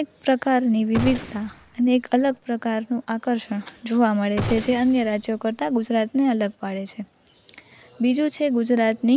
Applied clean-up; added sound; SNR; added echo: none; Gunshot, gunfire; 10 dB; none.